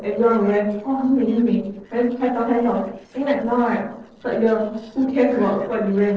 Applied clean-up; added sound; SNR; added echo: neural separator model SepFormer DNS4.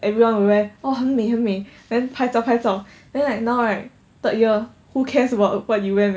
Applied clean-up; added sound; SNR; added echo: none; none; none; none.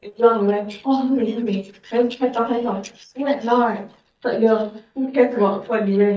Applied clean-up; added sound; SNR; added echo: neural mask model DeepFilterNet 3.